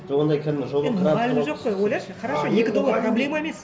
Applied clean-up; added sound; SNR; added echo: none; none; none; none.